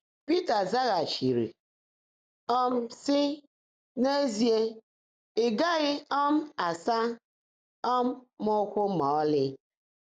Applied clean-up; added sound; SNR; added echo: none; none; none; none.